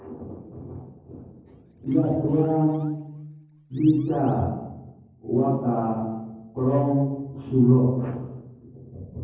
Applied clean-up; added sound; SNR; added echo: neural separator model SepFormer DNS4.